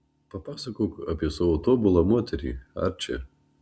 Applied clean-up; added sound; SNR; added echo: none; none; none; none.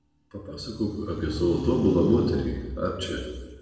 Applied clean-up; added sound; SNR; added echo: none; Livestock, farm animals, working animals; 12 dB; reverberation time 1.2 s.